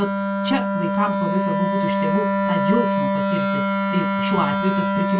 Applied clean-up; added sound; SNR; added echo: none; Wind instrument, woodwind instrument; -5 dB; reverberation time 0.2 s.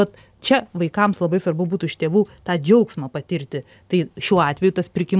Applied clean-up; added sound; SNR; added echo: none; none; none; none.